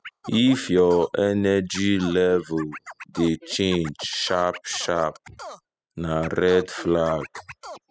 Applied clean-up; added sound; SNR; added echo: classical method spectral subtraction.